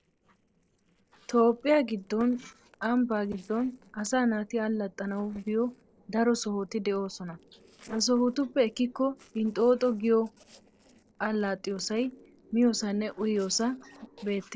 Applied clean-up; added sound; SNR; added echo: neural separator model SepFormer DNS4.